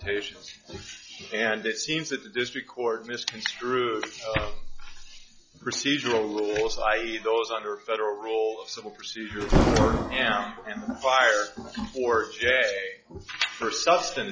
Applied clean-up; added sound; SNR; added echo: classical method log-MMSE.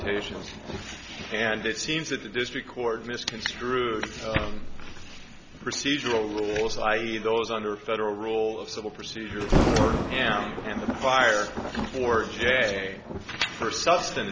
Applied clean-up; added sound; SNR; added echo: none; Thunder; 6 dB; none.